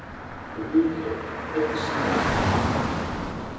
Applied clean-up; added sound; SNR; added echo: none; Traffic noise, roadway noise / Car; -2 dB; reverberation time 1.1 s.